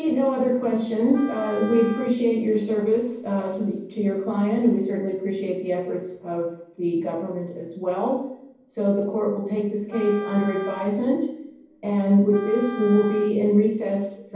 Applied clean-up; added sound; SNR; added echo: none; Wind instrument, woodwind instrument; 17 dB; reverberation time 0.9 s.